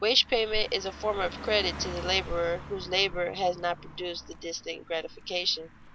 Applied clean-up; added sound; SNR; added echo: none; Car passing by; 14 dB; none.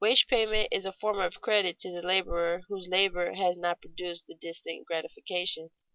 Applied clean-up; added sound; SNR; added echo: none; none; none; none.